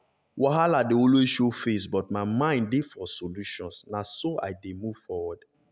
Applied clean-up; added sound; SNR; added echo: none; none; none; none.